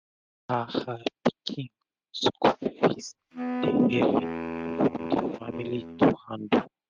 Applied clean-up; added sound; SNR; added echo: neural mask model RNNoise.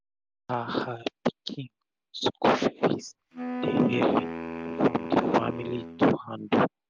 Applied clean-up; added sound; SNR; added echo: none; Wind instrument, woodwind instrument; 8 dB; none.